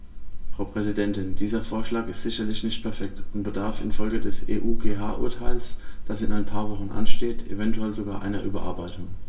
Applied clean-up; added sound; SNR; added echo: none; none; none; reverberation time 0.1 s.